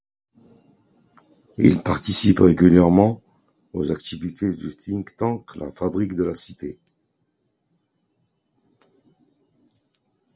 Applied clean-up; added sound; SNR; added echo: none; none; none; none.